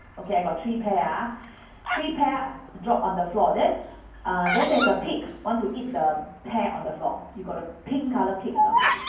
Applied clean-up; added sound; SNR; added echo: none; Bird vocalization, bird call, bird song; 5 dB; reverberation time 0.9 s.